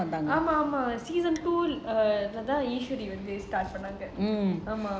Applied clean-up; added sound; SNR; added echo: none; none; none; none.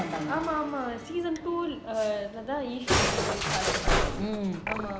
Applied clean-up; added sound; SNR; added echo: none; Musical instrument; -1 dB; none.